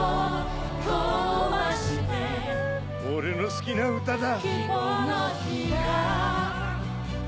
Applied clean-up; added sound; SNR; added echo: none; Wind instrument, woodwind instrument; 11 dB; none.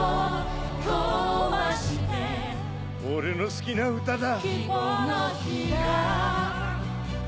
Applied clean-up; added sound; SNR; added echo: none; none; none; none.